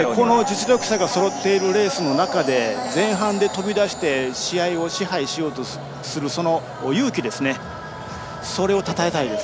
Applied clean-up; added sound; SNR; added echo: none; Chime; 19 dB; none.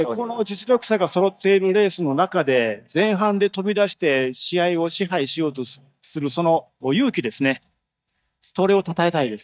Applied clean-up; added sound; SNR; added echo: neural mask model DeepFilterNet 3.